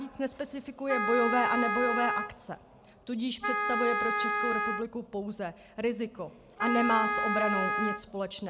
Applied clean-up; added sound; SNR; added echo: none; Wind instrument, woodwind instrument; 0 dB; none.